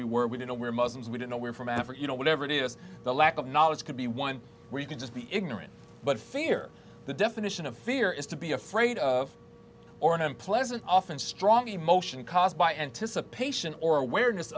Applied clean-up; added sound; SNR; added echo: none; none; none; none.